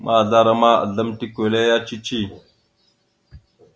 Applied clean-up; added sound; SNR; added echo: none; none; none; none.